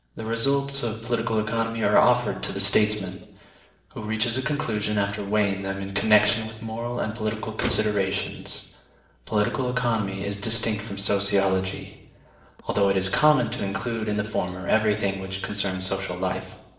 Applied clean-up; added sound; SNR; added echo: neural separator model SepFormer DNS4.